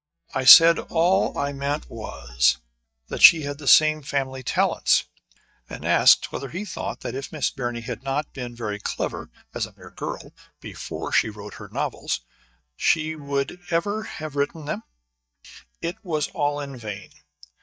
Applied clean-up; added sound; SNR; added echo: neural mask model DeepFilterNet 3.